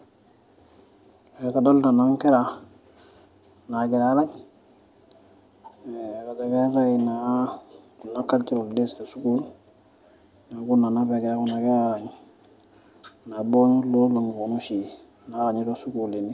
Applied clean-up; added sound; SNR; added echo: none; none; none; none.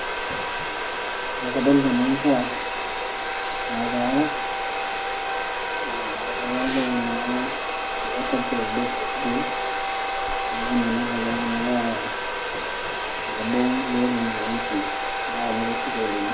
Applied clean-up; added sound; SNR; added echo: none; Domestic sounds, home sounds; 0 dB; reverberation time 0.3 s.